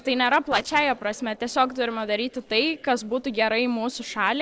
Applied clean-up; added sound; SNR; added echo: neural separator model SepFormer DNS4.